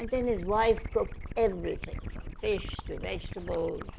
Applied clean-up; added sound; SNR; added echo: none; Gurgling / Liquid; 7 dB; none.